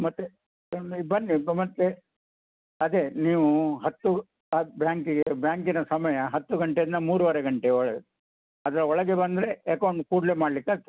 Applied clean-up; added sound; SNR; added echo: none; none; none; none.